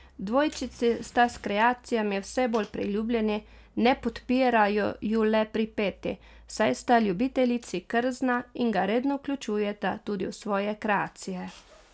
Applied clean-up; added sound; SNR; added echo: none; none; none; none.